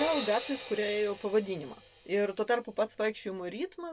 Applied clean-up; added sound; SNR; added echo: none; Crash cymbal; 13 dB; none.